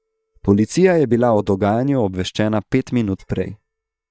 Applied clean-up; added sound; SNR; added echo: neural mask model DeepFilterNet 3.